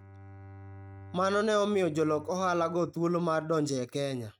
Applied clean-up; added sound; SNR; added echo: neural mask model RNNoise.